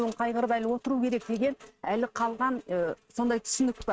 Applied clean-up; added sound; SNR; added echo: neural mask model RNNoise.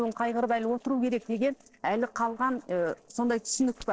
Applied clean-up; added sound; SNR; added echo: neural separator model SepFormer DNS4.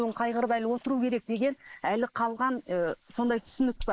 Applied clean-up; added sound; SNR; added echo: neural mask model Resemble Enhance denoiser.